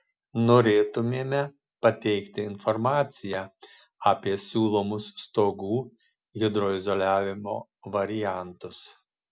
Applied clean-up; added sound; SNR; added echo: none; none; none; none.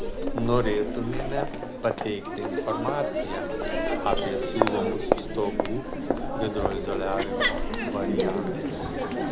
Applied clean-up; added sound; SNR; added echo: none; Crowd; -4 dB; none.